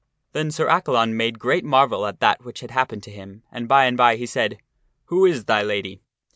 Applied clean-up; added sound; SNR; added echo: none; none; none; none.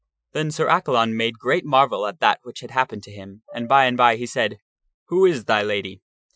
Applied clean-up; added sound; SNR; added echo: classical method Wiener filter.